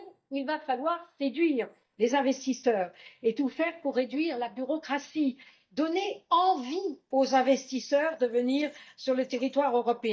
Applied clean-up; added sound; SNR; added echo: neural mask model DeepFilterNet 3.